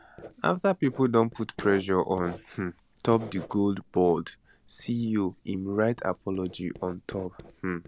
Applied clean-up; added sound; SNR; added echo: none; Writing; 20 dB; none.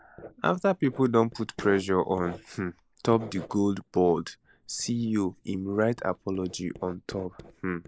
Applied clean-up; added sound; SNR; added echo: neural mask model Resemble Enhance denoiser.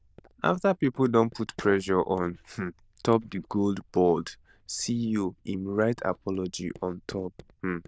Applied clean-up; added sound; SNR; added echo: neural diffusion model UNIVERSE++.